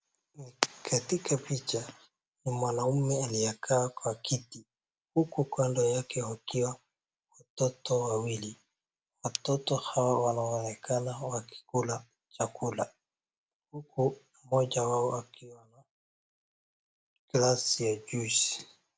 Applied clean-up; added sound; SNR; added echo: none; none; none; none.